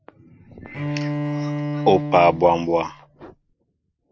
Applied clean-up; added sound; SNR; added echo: none; Bowed string instrument; 5 dB; none.